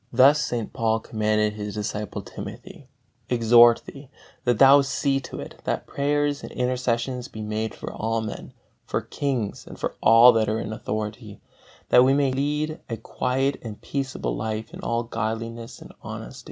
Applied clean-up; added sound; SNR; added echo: none; none; none; none.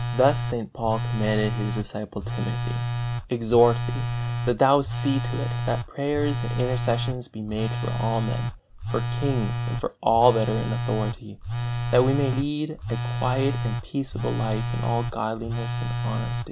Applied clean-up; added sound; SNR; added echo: none; Telephone; 2 dB; none.